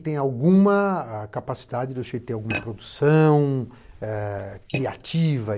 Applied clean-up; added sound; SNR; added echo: neural mask model Resemble Enhance denoiser.